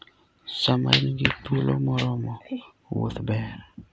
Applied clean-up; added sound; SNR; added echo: none; none; none; none.